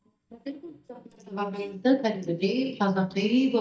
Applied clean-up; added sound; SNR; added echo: neural mask model DeepFilterNet 3.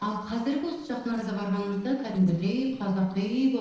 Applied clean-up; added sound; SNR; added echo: neural separator model SepFormer DNS4.